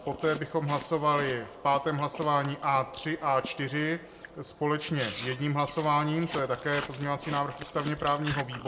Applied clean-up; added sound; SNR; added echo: none; Chewing, mastication; 13 dB; reverberation time 0.5 s.